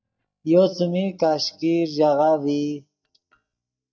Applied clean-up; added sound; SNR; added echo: neural mask model DeepFilterNet 3.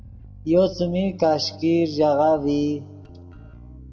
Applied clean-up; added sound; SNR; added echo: none; Bass guitar; 19 dB; reverberation time 1.0 s.